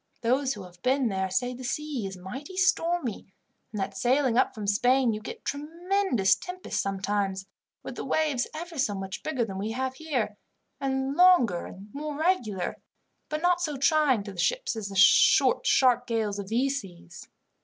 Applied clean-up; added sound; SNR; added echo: none; none; none; none.